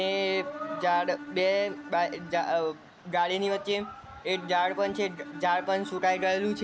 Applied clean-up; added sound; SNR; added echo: none; Bowed string instrument; 15 dB; none.